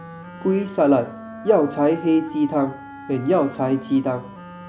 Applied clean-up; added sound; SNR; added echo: none; Wind instrument, woodwind instrument; 16 dB; none.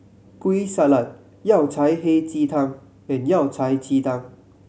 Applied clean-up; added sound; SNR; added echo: none; none; none; none.